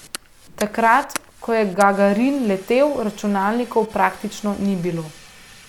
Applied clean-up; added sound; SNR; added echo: none; Fire; 20 dB; none.